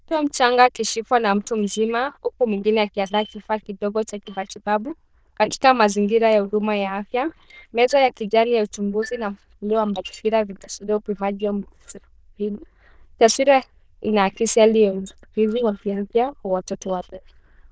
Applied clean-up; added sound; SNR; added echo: neural diffusion model UNIVERSE++.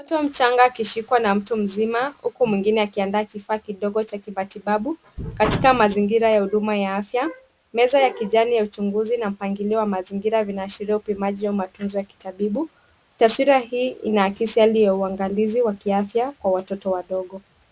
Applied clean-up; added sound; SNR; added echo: none; none; none; none.